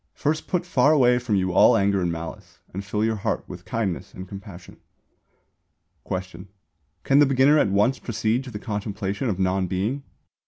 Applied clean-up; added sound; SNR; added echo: none; none; none; none.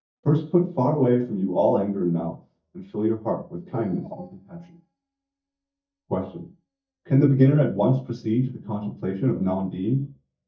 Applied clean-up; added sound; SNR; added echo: neural mask model DeepFilterNet 3.